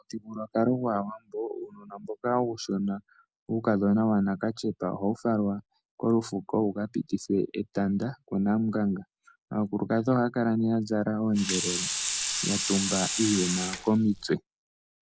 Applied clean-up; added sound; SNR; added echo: none; Sink (filling or washing) / Water tap, faucet; 3 dB; none.